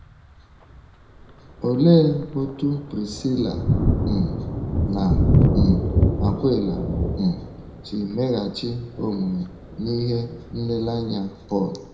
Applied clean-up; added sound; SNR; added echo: none; Thunder; 0 dB; reverberation time 0.7 s.